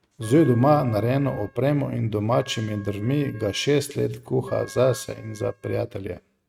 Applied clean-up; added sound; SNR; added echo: neural mask model RNNoise.